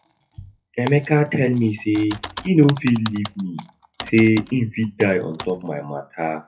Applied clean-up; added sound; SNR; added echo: classical method WPE with log-MMSE.